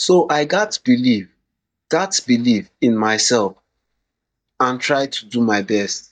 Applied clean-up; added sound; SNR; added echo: neural mask model DeepFilterNet 3.